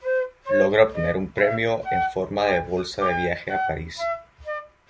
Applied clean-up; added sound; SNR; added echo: none; Wind instrument, woodwind instrument; 3 dB; none.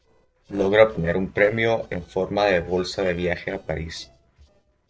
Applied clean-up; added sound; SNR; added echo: neural separator model SepFormer DNS4.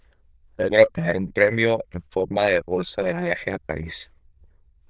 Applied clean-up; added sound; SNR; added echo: neural diffusion model UNIVERSE++.